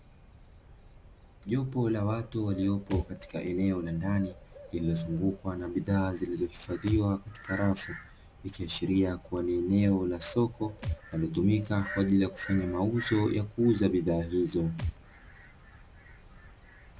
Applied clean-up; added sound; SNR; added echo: none; Thump, thud + Bird; 14 dB; none.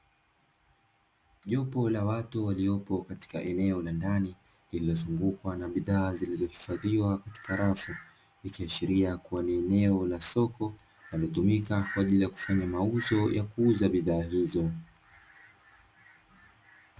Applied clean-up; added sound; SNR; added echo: none; none; none; none.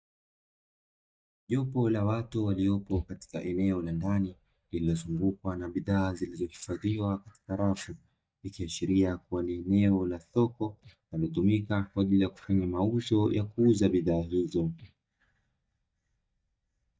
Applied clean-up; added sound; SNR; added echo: neural mask model DeepFilterNet 3.